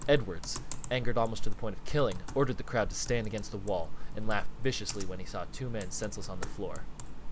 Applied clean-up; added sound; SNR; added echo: none; Computer keyboard; -2 dB; none.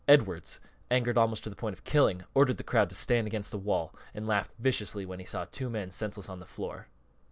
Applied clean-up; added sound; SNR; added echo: none; none; none; none.